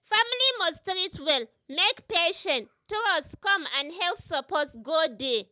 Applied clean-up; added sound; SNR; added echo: none; none; none; none.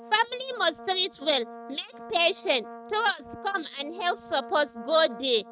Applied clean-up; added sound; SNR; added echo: neural mask model RNNoise.